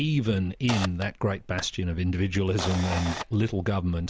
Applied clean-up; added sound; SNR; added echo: none; Camera; 12 dB; none.